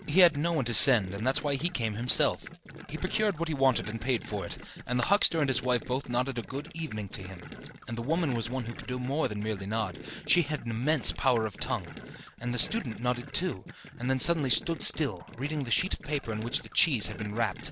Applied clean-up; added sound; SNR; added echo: none; Gurgling; 14 dB; none.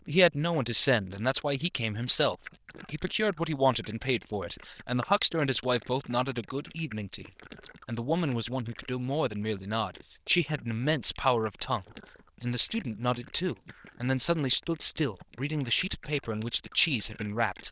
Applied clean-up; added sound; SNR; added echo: neural diffusion model UNIVERSE++.